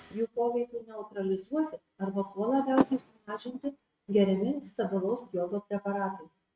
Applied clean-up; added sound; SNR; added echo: neural mask model RNNoise.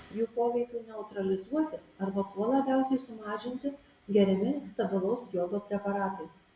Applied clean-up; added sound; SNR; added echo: none; none; none; none.